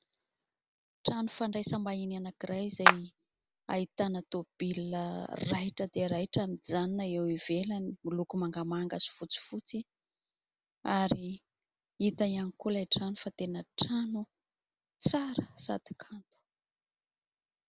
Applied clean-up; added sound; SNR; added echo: none; Clapping; -4 dB; none.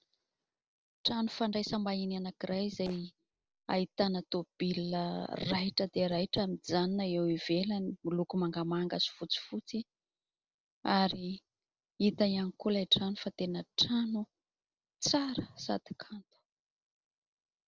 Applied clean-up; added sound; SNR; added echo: neural separator model SepFormer DNS4.